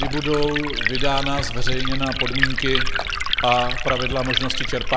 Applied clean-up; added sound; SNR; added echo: none; Liquid; -2 dB; none.